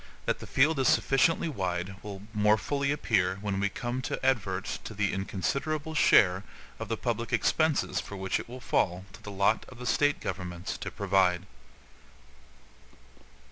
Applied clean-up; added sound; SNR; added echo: none; none; none; none.